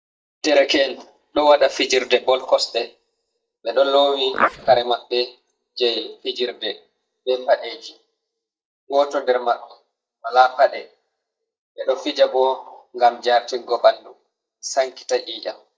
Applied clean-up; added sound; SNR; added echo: neural mask model DeepFilterNet 3.